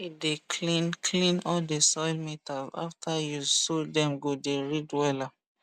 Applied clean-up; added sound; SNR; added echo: none; none; none; none.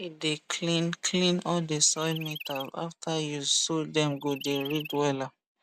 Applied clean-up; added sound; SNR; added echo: none; Chirp, tweet; 13 dB; none.